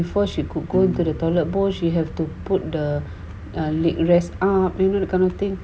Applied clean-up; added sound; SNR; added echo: none; Piano; 18 dB; none.